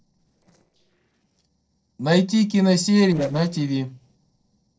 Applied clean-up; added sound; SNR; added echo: neural separator model SepFormer DNS4.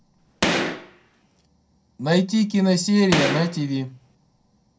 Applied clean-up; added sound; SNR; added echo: none; Gunshot, gunfire; 3 dB; reverberation time 0.2 s.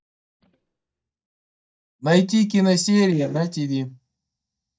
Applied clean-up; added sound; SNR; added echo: neural mask model DeepFilterNet 3.